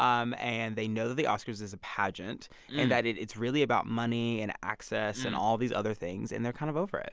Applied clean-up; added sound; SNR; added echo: none; none; none; none.